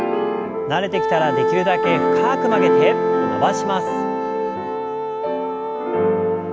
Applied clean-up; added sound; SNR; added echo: none; Wind instrument, woodwind instrument; 4 dB; none.